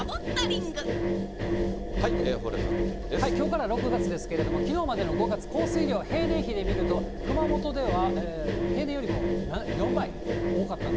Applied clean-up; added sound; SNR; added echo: none; Engine; -3 dB; none.